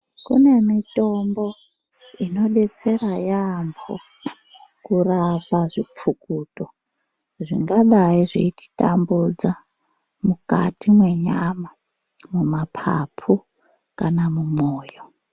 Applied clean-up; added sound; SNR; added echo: none; none; none; none.